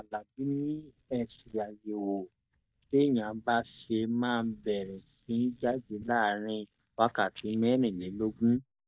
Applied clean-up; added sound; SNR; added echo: neural mask model DeepFilterNet 3.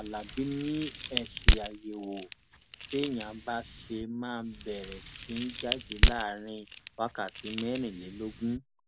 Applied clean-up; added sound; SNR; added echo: none; Crack; -4 dB; none.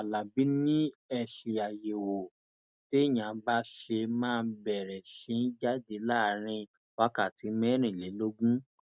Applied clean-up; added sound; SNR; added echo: none; none; none; none.